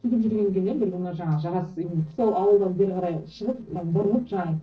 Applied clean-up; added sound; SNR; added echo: neural separator model SepFormer DNS4.